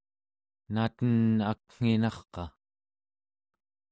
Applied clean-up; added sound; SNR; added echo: none; none; none; none.